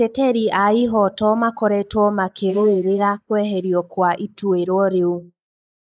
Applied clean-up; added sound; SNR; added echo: neural mask model Resemble Enhance denoiser.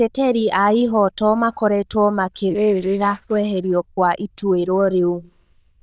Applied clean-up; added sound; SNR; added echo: neural diffusion model UNIVERSE++.